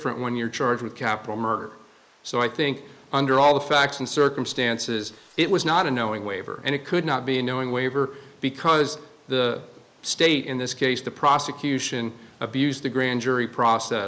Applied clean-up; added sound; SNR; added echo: neural mask model Resemble Enhance denoiser.